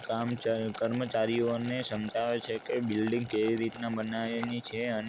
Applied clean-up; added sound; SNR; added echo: none; Boiling; 16 dB; none.